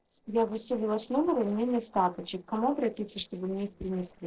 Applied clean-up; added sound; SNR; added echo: neural separator model SepFormer DNS4.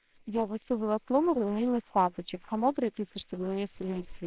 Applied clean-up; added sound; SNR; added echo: neural separator model SepFormer WHAMR!.